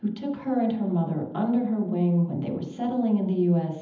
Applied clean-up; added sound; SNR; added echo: none; none; none; reverberation time 0.8 s.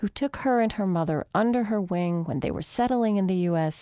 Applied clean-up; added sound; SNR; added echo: none; none; none; none.